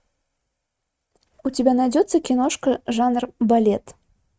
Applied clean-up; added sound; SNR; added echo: neural mask model RNNoise.